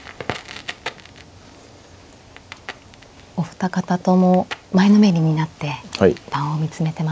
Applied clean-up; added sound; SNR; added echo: none; Crackle; 18 dB; none.